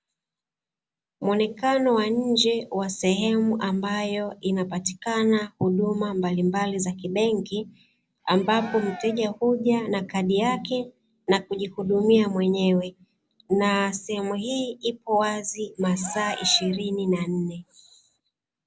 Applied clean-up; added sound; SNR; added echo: none; Cheering; 17 dB; none.